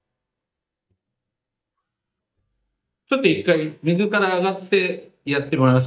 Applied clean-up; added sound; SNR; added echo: neural mask model DeepFilterNet 3.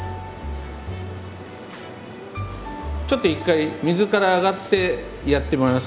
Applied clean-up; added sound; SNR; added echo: none; none; none; none.